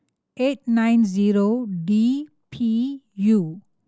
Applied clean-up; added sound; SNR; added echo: none; none; none; none.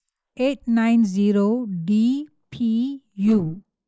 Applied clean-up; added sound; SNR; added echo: neural mask model Resemble Enhance denoiser.